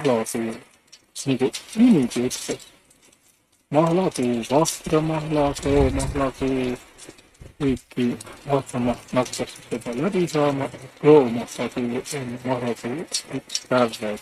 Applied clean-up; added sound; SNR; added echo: neural mask model RNNoise.